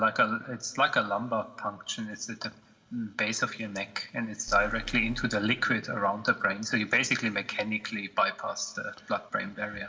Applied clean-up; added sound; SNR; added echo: none; Alarm; 13 dB; reverberation time 1.5 s.